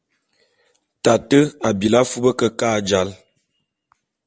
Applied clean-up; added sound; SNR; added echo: none; none; none; none.